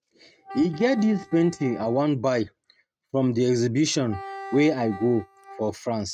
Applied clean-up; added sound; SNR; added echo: neural mask model RNNoise.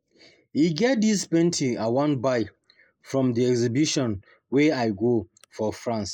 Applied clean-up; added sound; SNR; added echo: neural mask model Resemble Enhance denoiser.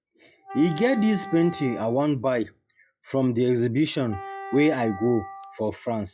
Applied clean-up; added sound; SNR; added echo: classical method log-MMSE.